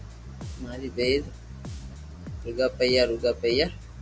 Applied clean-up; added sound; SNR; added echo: none; Bass guitar; 11 dB; none.